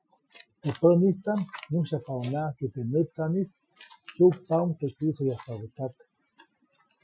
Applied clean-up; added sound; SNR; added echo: classical method Wiener filter.